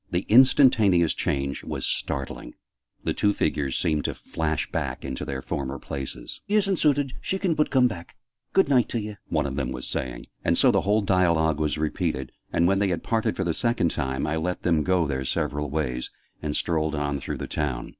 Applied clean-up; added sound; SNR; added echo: none; none; none; none.